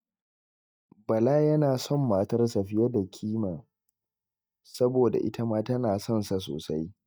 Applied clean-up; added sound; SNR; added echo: neural mask model DeepFilterNet 3.